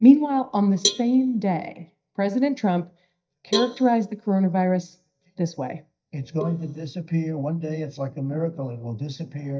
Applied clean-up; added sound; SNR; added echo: neural mask model DeepFilterNet 3.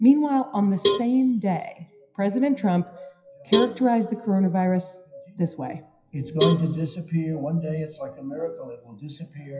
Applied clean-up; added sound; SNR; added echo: classical method WPE with log-MMSE.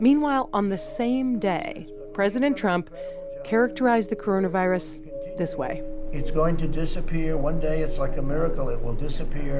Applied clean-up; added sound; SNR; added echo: none; none; none; none.